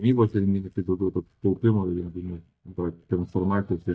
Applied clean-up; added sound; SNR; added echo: neural mask model DeepFilterNet 3.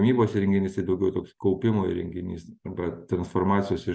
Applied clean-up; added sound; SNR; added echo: none; none; none; none.